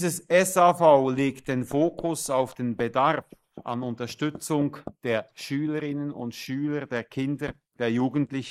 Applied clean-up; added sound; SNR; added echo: neural mask model Resemble Enhance denoiser.